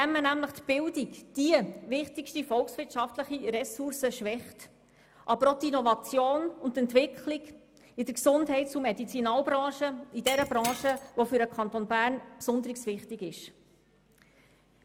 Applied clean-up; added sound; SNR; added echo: none; Shatter; 12 dB; none.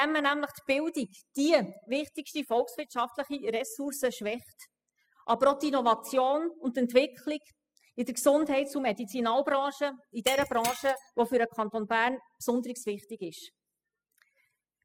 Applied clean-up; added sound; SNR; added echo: classical method spectral subtraction.